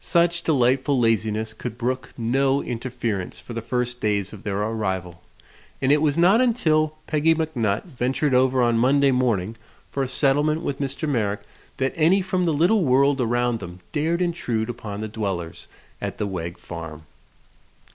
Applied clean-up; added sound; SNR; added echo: none; none; none; none.